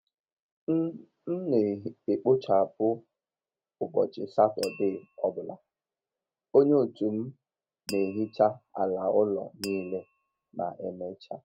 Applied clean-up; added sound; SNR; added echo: none; Glass; 19 dB; none.